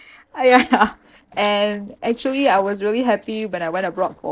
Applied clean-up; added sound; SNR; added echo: neural separator model SepFormer DNS4.